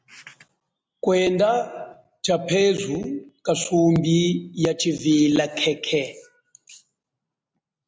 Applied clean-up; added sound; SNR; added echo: none; none; none; none.